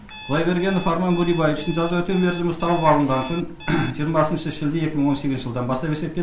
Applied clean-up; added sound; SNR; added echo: none; Alarm; 17 dB; none.